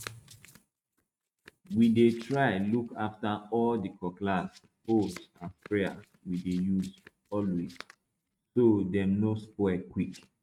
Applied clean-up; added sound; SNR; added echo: neural mask model RNNoise.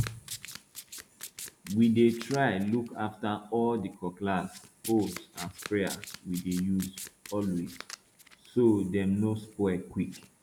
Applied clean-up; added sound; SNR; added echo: none; Domestic sounds, home sounds; 17 dB; none.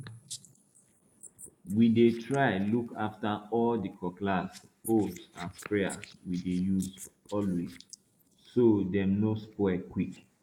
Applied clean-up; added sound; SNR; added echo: neural mask model Resemble Enhance denoiser.